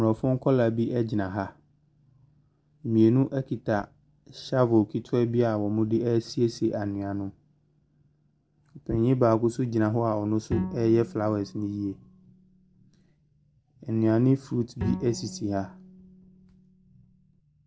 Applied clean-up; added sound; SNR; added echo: none; Bowed string instrument; 11 dB; none.